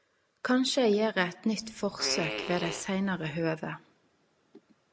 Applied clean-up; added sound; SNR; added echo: none; Fart; 8 dB; none.